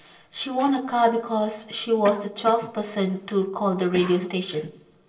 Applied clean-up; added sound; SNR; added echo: neural separator model SepFormer DNS4.